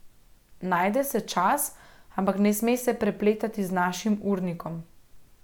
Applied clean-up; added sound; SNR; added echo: none; none; none; none.